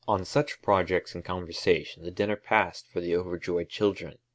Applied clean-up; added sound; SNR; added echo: none; none; none; none.